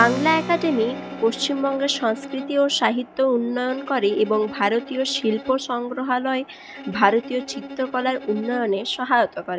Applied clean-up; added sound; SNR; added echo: none; Bowed string instrument + Keyboard (musical); 13 dB; none.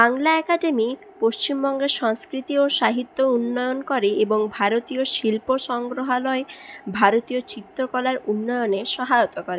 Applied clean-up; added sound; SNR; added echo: none; none; none; none.